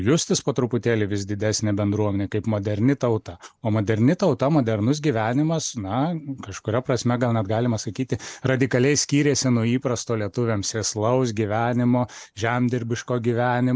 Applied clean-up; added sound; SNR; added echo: none; none; none; none.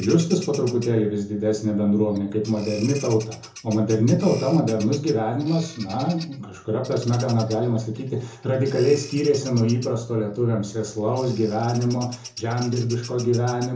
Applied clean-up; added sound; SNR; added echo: none; Bird vocalization, bird call, bird song; 19 dB; reverberation time 0.6 s.